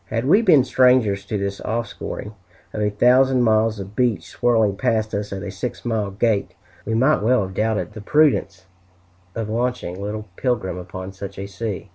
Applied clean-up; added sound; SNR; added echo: none; none; none; none.